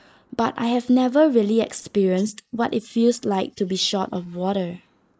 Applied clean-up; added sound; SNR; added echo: neural mask model Resemble Enhance denoiser.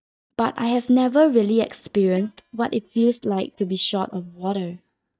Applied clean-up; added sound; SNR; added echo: neural mask model DeepFilterNet 3.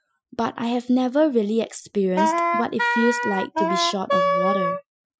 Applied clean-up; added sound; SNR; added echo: classical method Wiener filter.